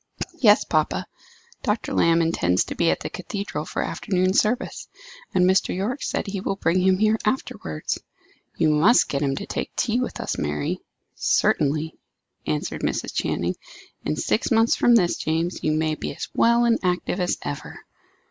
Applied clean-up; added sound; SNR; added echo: none; none; none; none.